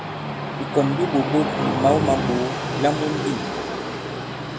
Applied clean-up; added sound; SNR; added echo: none; Train; 2 dB; none.